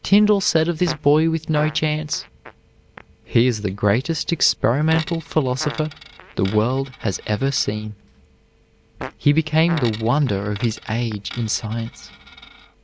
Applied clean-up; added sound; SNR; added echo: none; Fart + Coin (dropping); 17 dB; none.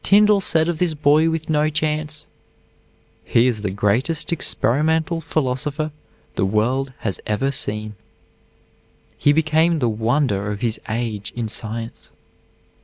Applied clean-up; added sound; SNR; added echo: none; none; none; none.